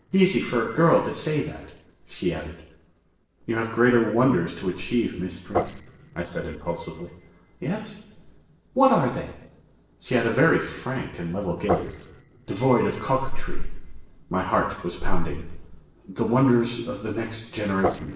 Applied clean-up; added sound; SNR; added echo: neural separator model SepFormer DNS4.